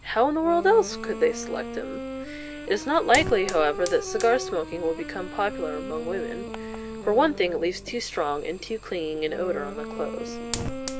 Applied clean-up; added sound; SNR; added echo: none; Wind instrument, woodwind instrument + Fire; 9 dB; none.